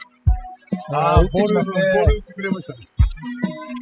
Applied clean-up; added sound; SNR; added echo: classical method spectral subtraction.